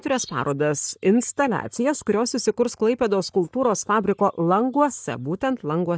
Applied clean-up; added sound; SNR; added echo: neural mask model DeepFilterNet 3.